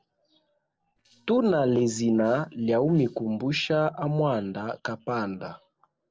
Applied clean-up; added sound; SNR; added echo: neural separator model SepFormer DNS4.